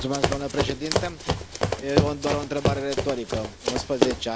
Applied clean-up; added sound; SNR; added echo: none; Run; -2 dB; none.